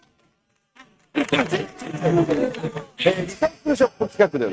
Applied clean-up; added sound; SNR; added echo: neural mask model RNNoise.